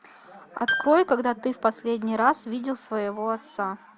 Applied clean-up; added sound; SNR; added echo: none; Piano; 8 dB; none.